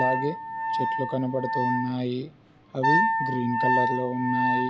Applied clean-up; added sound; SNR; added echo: none; Wind instrument, woodwind instrument; -2 dB; none.